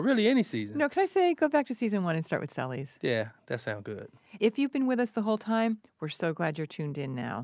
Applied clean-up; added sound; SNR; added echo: none; none; none; none.